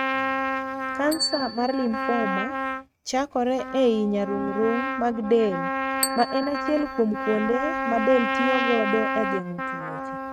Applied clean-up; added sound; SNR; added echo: neural mask model RNNoise.